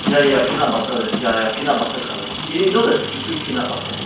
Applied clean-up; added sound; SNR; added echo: none; Engine; 6 dB; reverberation time 0.5 s.